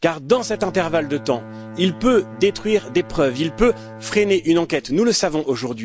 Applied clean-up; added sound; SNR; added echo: none; Bowed string instrument; 18 dB; none.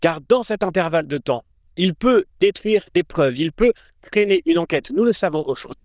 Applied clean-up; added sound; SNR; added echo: neural diffusion model UNIVERSE++.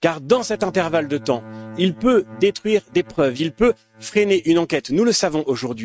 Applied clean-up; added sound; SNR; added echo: neural mask model RNNoise.